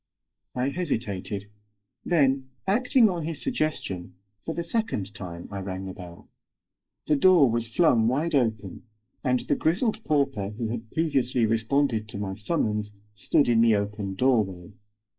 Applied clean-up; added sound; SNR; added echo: neural mask model Resemble Enhance denoiser.